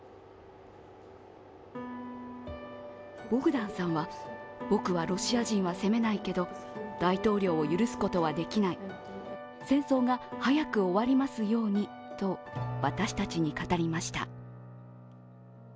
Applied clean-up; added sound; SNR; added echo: none; none; none; none.